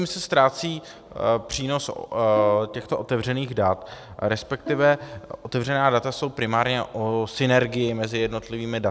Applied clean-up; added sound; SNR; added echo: none; Bowed string instrument; 18 dB; none.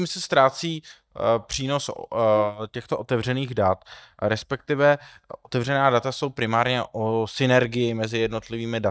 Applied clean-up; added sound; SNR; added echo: neural mask model DeepFilterNet 3.